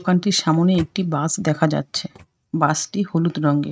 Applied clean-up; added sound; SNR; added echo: neural mask model RNNoise.